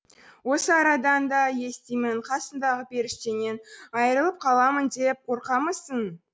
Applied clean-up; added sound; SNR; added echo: none; none; none; none.